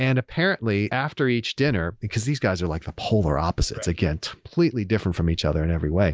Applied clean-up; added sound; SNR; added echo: none; none; none; none.